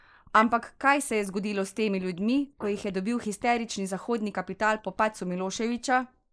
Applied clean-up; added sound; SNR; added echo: neural mask model Resemble Enhance denoiser.